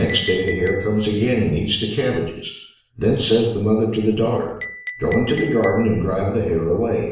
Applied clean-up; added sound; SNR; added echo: none; Chink, clink; 15 dB; reverberation time 0.6 s.